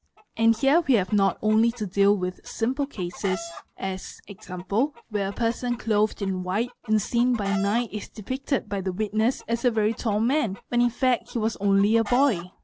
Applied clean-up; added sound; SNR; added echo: none; Chicken, rooster; 19 dB; none.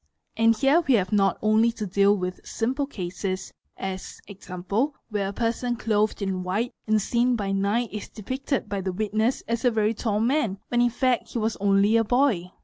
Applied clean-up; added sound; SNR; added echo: none; none; none; none.